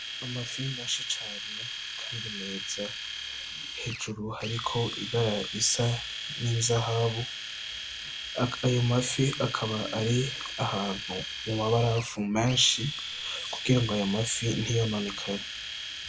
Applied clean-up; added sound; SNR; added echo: none; Domestic sounds, home sounds; 7 dB; none.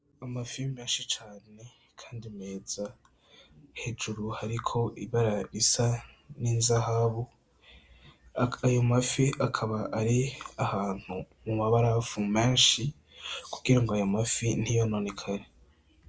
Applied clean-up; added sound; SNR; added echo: none; none; none; none.